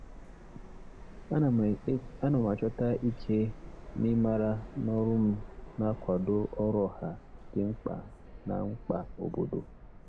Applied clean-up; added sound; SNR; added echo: none; Subway, metro, underground; 14 dB; none.